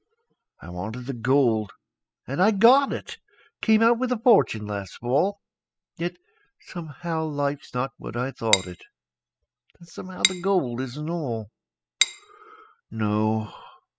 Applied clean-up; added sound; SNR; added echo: classical method spectral subtraction.